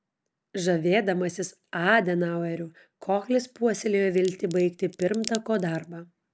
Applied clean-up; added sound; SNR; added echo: none; Crack; 17 dB; none.